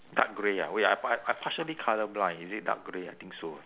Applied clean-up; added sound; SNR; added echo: none; none; none; none.